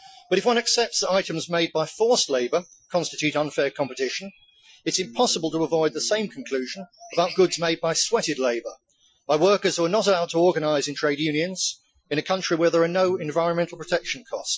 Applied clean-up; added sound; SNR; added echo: classical method Wiener filter.